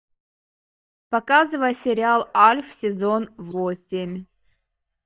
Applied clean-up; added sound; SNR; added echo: neural mask model DeepFilterNet 3.